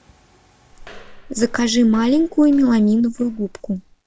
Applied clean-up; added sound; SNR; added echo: none; Walk, footsteps; 18 dB; none.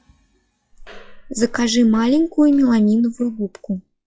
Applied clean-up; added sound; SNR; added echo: classical method log-MMSE.